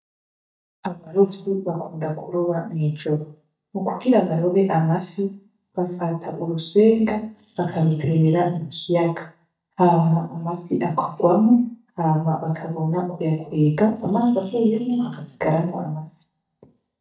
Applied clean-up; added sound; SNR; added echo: neural mask model DeepFilterNet 3.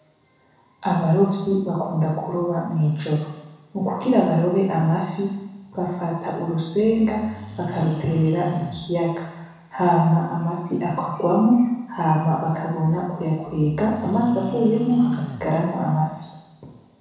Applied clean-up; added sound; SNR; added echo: none; Livestock, farm animals, working animals; 14 dB; reverberation time 1.0 s.